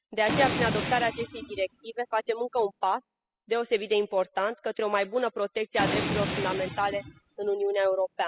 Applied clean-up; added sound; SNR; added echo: classical method spectral subtraction.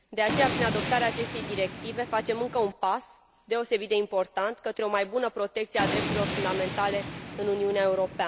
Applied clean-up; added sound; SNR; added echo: none; Thunder; 4 dB; none.